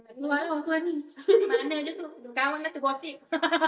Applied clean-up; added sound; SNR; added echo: neural mask model DeepFilterNet 3.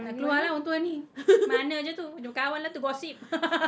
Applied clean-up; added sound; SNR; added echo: none; none; none; none.